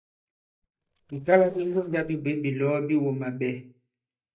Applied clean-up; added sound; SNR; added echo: neural mask model DeepFilterNet 3.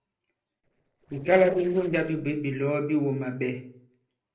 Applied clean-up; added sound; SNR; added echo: neural separator model SepFormer DNS4.